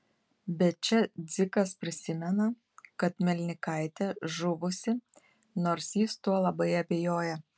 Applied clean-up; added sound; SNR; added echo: none; none; none; none.